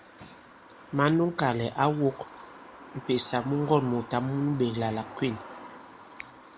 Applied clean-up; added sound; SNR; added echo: none; Bird vocalization, bird call, bird song; 17 dB; none.